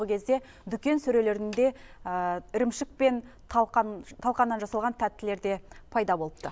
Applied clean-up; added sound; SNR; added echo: none; none; none; none.